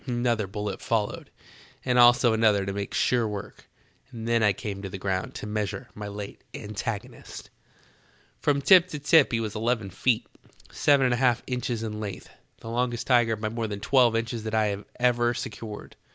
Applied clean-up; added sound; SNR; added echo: none; none; none; none.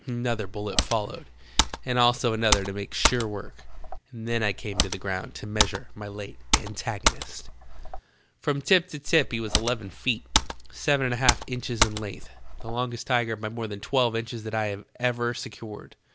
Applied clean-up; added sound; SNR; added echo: none; Computer keyboard; 0 dB; none.